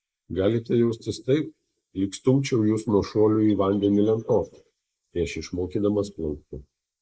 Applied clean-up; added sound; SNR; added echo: neural mask model Resemble Enhance denoiser.